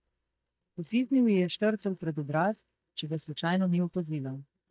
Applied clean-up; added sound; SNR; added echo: neural mask model DeepFilterNet 3.